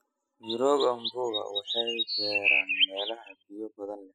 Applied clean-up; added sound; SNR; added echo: classical method spectral subtraction.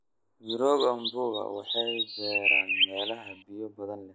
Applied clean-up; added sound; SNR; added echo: neural mask model Resemble Enhance denoiser.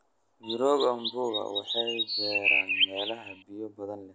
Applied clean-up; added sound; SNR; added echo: none; Chirp, tweet; -2 dB; none.